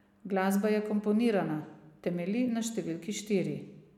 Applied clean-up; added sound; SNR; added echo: none; none; none; none.